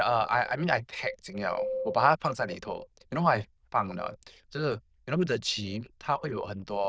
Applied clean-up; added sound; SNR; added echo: neural diffusion model UNIVERSE++.